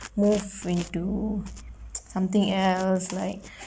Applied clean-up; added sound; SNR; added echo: none; none; none; none.